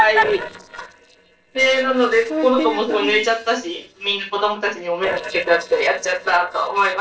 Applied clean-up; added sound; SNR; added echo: neural separator model SepFormer DNS4.